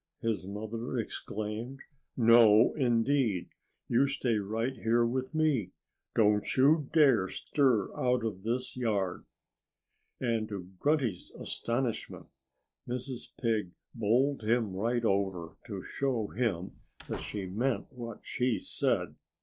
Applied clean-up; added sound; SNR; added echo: neural separator model SepFormer DNS4.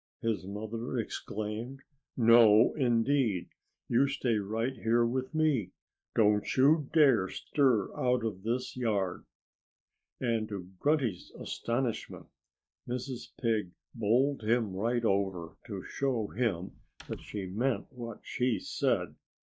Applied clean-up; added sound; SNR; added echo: neural mask model DeepFilterNet 3.